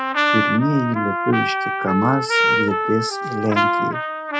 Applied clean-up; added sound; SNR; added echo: none; Trumpet; -1 dB; none.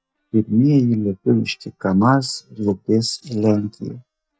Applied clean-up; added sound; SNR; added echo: neural mask model DeepFilterNet 3.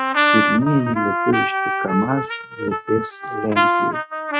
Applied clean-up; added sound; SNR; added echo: neural mask model RNNoise.